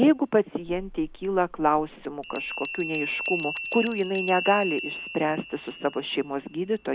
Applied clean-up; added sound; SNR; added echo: none; Bell; 10 dB; none.